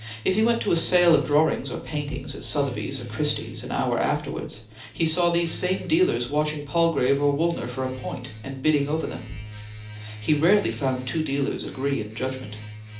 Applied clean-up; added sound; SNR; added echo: none; Domestic sounds, home sounds; 14 dB; reverberation time 0.4 s.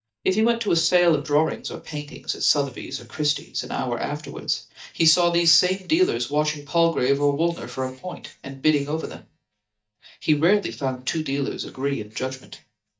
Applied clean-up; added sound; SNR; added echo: neural mask model DeepFilterNet 3.